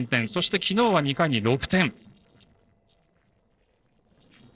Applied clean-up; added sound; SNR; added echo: neural separator model SepFormer DNS4.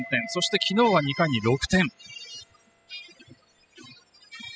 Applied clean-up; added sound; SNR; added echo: classical method spectral subtraction.